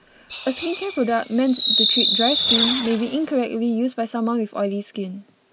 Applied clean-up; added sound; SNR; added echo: none; Fireworks; -1 dB; none.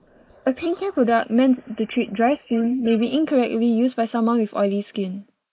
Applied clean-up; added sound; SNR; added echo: neural mask model Resemble Enhance denoiser.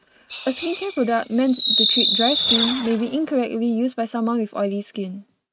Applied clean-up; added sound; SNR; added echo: neural mask model RNNoise.